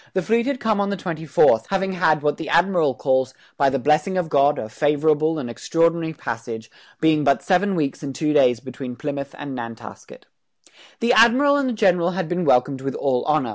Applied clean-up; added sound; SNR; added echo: none; none; none; none.